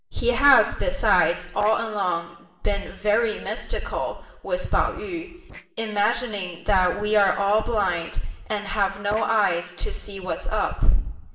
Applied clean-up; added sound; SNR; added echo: neural separator model SepFormer DNS4.